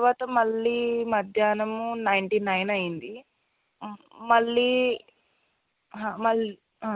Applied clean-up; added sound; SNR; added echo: none; none; none; none.